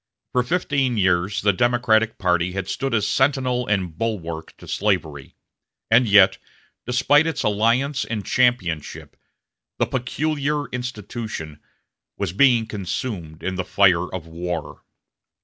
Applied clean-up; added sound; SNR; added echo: none; none; none; none.